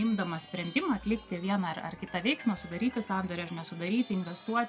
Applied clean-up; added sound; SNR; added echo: none; Chime; 15 dB; none.